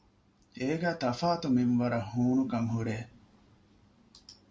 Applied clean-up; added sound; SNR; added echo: none; none; none; none.